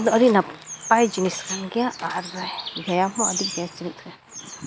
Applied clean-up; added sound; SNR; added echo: none; Bird vocalization, bird call, bird song; 11 dB; none.